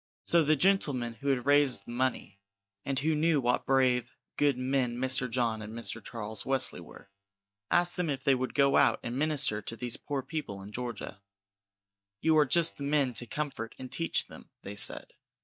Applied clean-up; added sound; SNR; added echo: neural mask model DeepFilterNet 3.